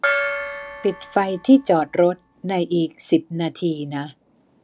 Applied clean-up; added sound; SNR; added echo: none; Gong; 8 dB; none.